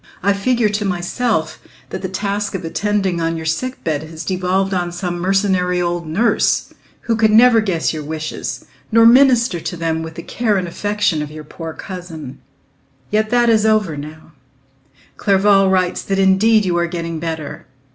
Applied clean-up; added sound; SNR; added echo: none; none; none; none.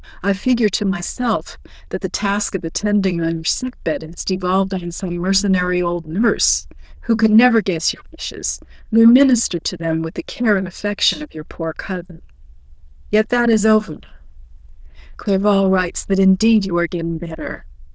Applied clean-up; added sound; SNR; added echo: neural diffusion model UNIVERSE++.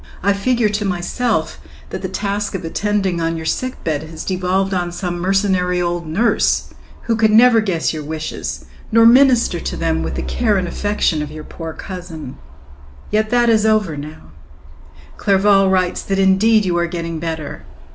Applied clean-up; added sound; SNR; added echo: none; Truck; 12 dB; none.